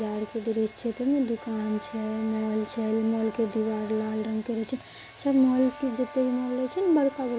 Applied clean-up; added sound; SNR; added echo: none; Domestic sounds, home sounds + Brass instrument; 17 dB; none.